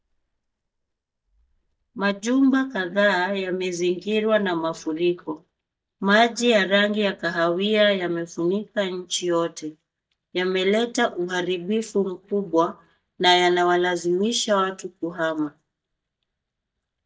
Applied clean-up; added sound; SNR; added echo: neural mask model DeepFilterNet 3.